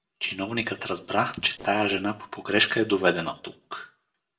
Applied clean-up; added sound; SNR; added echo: neural separator model SepFormer DNS4.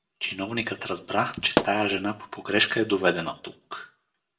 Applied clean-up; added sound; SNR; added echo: none; Explosion; 5 dB; reverberation time 0.3 s.